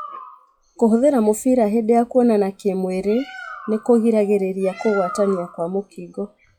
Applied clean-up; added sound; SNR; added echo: classical method log-MMSE.